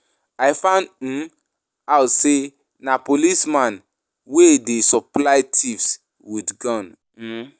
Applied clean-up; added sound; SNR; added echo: none; none; none; none.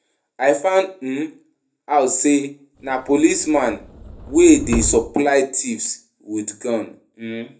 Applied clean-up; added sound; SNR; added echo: none; Subway, metro, underground; 11 dB; reverberation time 0.3 s.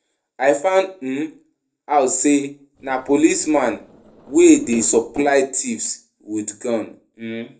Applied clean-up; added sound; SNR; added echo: neural separator model SepFormer DNS4.